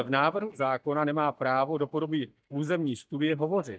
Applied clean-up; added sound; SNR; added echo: neural mask model DeepFilterNet 3.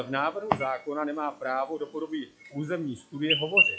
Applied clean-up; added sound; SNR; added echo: classical method log-MMSE.